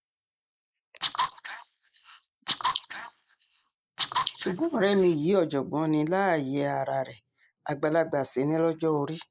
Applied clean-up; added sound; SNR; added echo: neural mask model Resemble Enhance denoiser.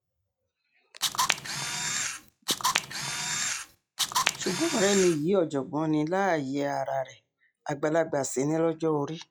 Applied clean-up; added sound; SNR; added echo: classical method log-MMSE.